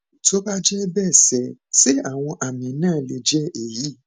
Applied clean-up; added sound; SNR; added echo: none; none; none; none.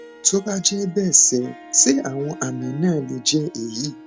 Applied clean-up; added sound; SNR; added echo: none; Harp; 19 dB; none.